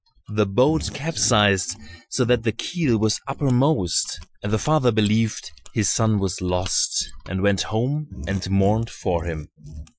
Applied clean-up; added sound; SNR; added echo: classical method Wiener filter.